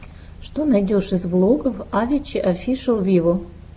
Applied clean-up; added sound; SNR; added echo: none; none; none; none.